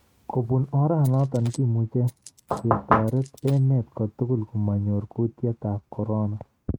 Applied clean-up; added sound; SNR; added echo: neural mask model RNNoise.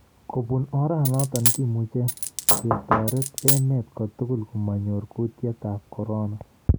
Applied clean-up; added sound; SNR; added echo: none; Knock / Wood + Coin (dropping); -1 dB; none.